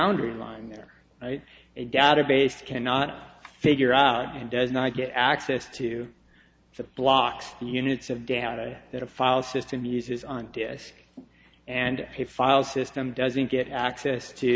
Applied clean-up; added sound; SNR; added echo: none; none; none; none.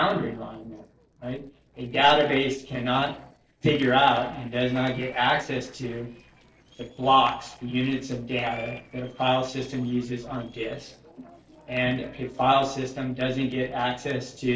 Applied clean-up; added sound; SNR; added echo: neural separator model SepFormer DNS4.